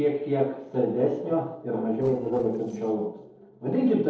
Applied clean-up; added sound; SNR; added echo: neural separator model SepFormer DNS4.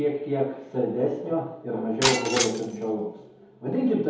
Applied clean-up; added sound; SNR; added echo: none; Shatter; 3 dB; reverberation time 2.0 s.